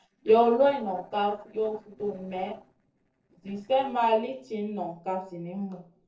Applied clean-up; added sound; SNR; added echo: neural separator model SepFormer DNS4.